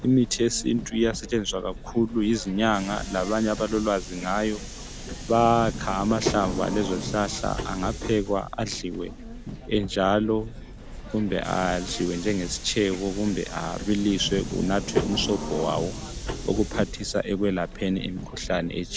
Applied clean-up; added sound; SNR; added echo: none; Subway, metro, underground; 9 dB; none.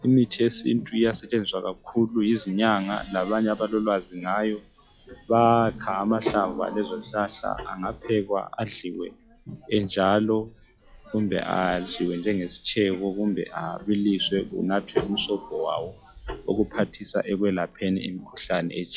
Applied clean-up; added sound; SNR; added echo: classical method log-MMSE.